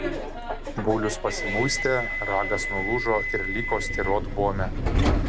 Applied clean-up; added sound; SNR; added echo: none; Subway, metro, underground; -1 dB; none.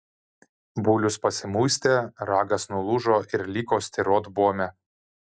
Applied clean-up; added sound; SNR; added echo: none; none; none; none.